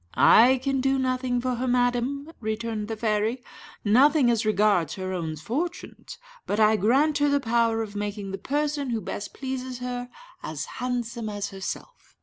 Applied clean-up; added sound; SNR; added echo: none; none; none; none.